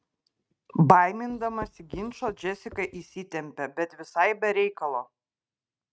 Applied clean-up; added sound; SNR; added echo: neural mask model RNNoise.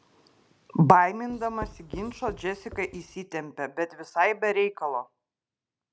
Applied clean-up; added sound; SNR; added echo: none; Writing; 15 dB; none.